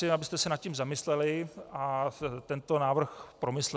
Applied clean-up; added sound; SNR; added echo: none; none; none; none.